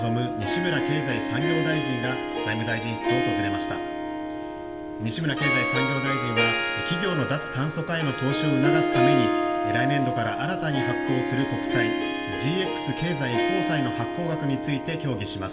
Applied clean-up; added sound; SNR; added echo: none; Harp; -1 dB; reverberation time 1.9 s.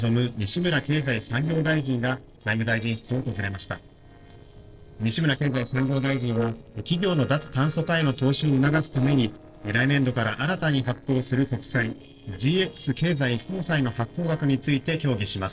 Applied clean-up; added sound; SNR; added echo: neural separator model SepFormer DNS4.